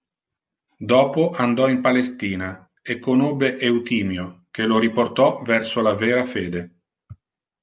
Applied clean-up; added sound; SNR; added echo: none; none; none; none.